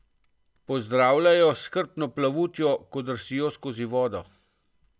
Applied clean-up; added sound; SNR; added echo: none; none; none; none.